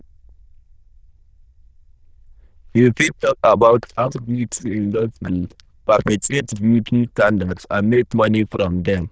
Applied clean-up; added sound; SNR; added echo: neural diffusion model UNIVERSE++.